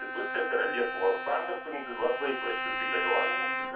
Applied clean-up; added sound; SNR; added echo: none; Bowed string instrument; 1 dB; reverberation time 0.3 s.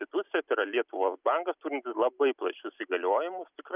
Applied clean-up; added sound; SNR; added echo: none; none; none; none.